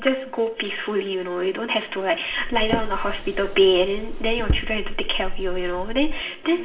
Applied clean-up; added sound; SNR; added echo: none; Drawer open or close; 2 dB; reverberation time 1.3 s.